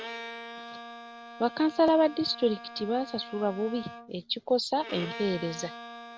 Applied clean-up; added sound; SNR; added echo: none; Bowed string instrument; 13 dB; none.